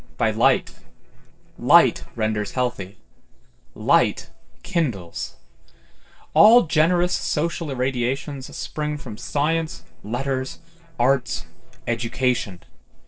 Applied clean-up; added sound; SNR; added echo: neural separator model SepFormer DNS4.